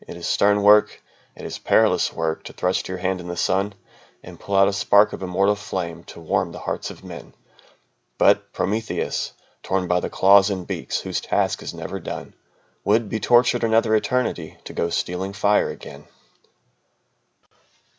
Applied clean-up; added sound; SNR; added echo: none; none; none; none.